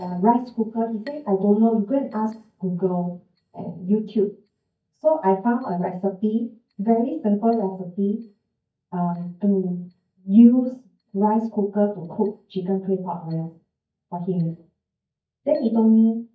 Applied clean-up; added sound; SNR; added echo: neural mask model DeepFilterNet 3.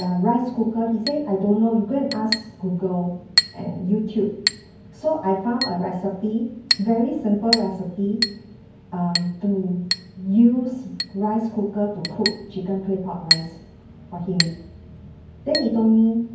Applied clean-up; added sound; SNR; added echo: none; Chink, clink; 7 dB; reverberation time 0.9 s.